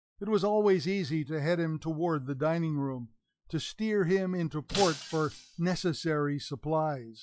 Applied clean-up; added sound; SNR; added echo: classical method log-MMSE.